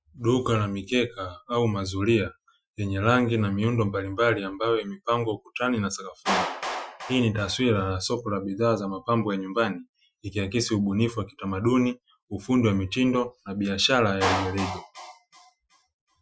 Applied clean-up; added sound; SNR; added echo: classical method Wiener filter.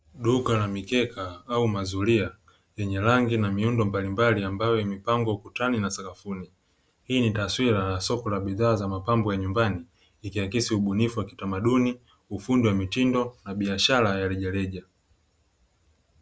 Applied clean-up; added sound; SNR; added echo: none; none; none; none.